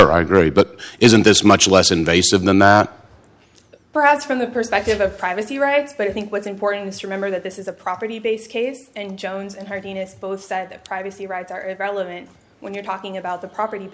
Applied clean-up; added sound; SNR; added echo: none; none; none; none.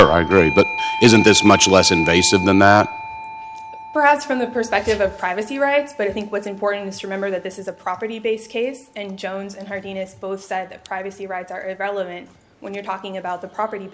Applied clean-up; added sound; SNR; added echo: none; Doorbell; 11 dB; none.